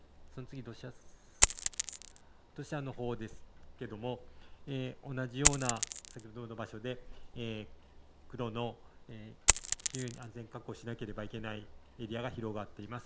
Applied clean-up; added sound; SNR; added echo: none; Coin (dropping); -4 dB; none.